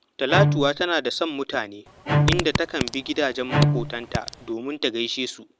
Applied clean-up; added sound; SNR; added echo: none; Fart + Bowed string instrument; -1 dB; none.